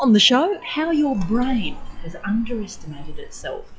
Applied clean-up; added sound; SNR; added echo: classical method log-MMSE.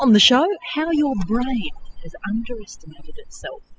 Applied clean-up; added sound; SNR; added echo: classical method spectral subtraction.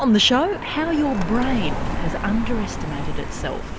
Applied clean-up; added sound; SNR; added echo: none; Car passing by; 3 dB; none.